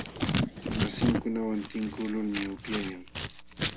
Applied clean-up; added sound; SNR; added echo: none; Scissors; 0 dB; none.